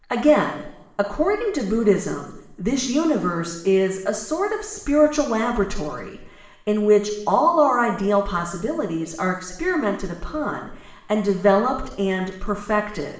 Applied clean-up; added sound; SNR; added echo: none; none; none; reverberation time 0.9 s.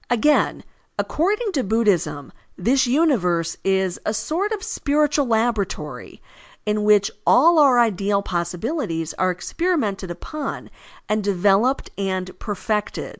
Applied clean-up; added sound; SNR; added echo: none; none; none; none.